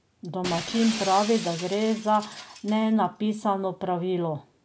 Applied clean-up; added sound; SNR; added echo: none; Shatter; 12 dB; none.